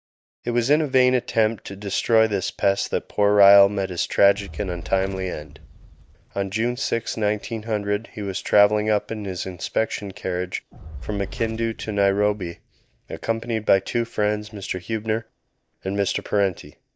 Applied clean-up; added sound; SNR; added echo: neural mask model DeepFilterNet 3.